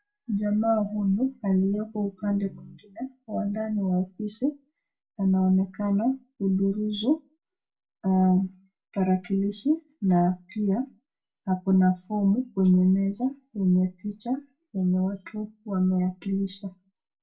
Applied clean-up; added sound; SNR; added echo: none; none; none; reverberation time 0.2 s.